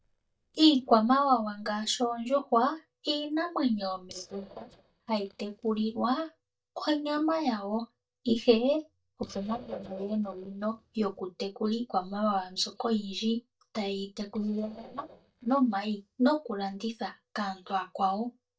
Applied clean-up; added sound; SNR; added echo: neural mask model DeepFilterNet 3.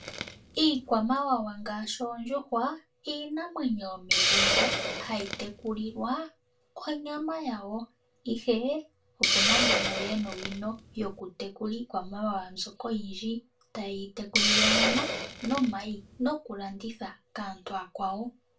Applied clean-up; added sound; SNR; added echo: none; Hiss; 0 dB; reverberation time 0.2 s.